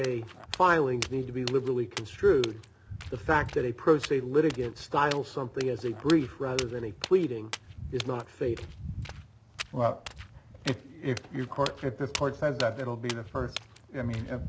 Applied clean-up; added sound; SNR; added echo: none; Walk, footsteps; 12 dB; none.